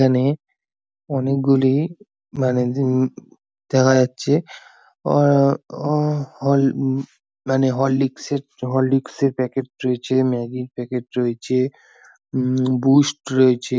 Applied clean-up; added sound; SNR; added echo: none; none; none; none.